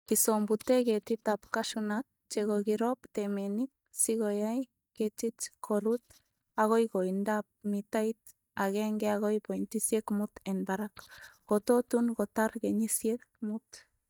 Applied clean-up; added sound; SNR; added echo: neural mask model DeepFilterNet 3.